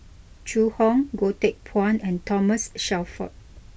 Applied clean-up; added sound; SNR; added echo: none; none; none; none.